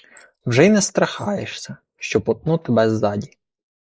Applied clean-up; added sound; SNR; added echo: neural mask model Resemble Enhance denoiser.